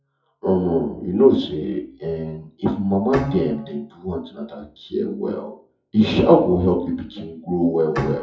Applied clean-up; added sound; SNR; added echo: classical method WPE with log-MMSE.